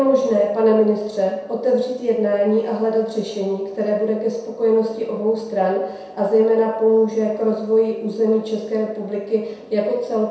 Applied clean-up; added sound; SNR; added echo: none; none; none; reverberation time 0.7 s.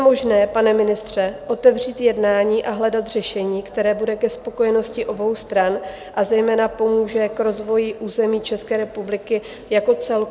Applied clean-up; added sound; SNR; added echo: none; none; none; none.